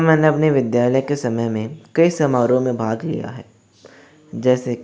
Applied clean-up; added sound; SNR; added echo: none; none; none; none.